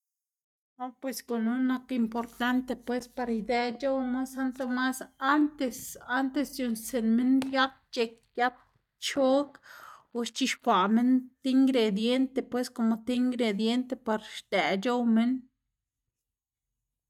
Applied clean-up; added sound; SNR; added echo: neural mask model DeepFilterNet 3.